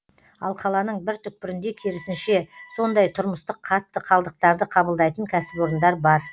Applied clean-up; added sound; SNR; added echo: none; none; none; none.